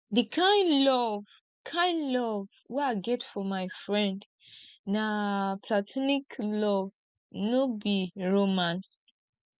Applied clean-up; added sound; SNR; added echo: none; none; none; none.